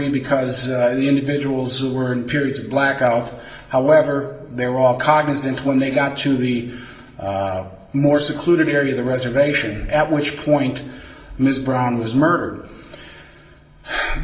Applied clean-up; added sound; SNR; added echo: none; none; none; reverberation time 1.9 s.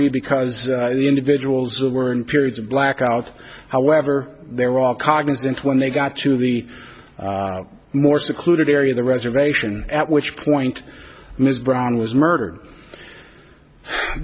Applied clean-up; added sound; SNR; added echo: none; none; none; none.